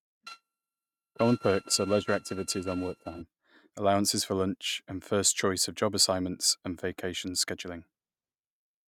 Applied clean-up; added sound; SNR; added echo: neural mask model RNNoise.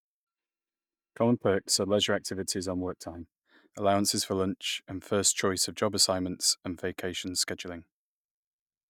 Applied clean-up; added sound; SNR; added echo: neural mask model DeepFilterNet 3.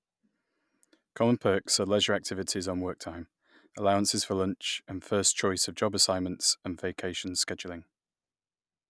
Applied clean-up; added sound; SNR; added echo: none; none; none; none.